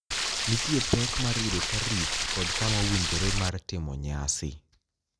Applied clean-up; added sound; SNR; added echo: none; Stream; -2 dB; none.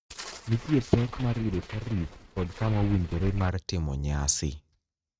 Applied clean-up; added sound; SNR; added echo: neural mask model RNNoise.